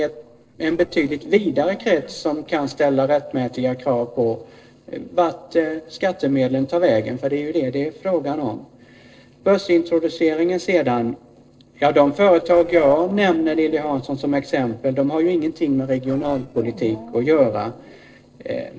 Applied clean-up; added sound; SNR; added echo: neural separator model SepFormer DNS4.